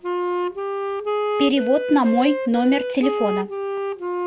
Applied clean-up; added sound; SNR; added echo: none; Wind instrument, woodwind instrument; 2 dB; none.